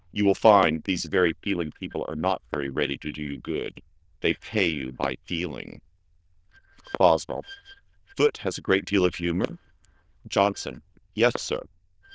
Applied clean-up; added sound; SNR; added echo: neural diffusion model UNIVERSE++.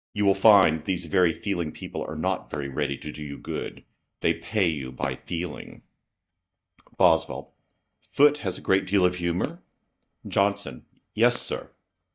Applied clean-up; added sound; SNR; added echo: neural mask model DeepFilterNet 3.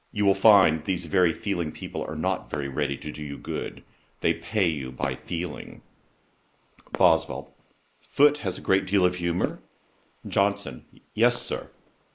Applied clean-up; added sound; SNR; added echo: neural mask model Resemble Enhance denoiser.